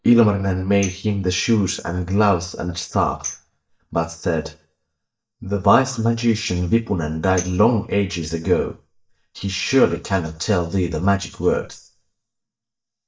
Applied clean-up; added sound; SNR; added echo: neural mask model DeepFilterNet 3.